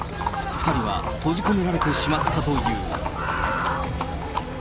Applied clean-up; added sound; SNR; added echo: none; Livestock, farm animals, working animals; 5 dB; none.